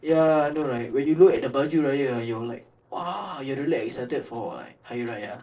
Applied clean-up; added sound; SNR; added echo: neural separator model SepFormer DNS4.